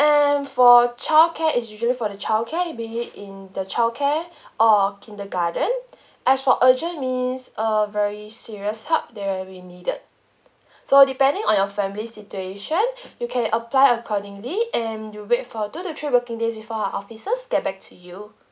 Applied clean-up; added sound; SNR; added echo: none; none; none; none.